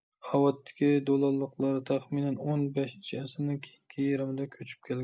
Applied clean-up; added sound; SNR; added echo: none; none; none; none.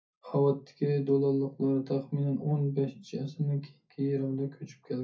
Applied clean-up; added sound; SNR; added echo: none; none; none; reverberation time 0.3 s.